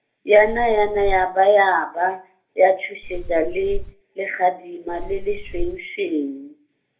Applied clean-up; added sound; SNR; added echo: none; Wind; 6 dB; reverberation time 0.3 s.